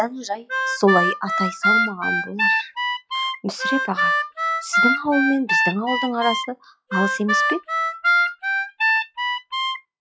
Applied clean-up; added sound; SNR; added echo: classical method log-MMSE.